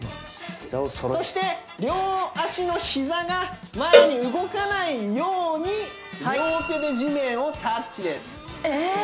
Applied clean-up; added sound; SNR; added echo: none; Cowbell; -4 dB; none.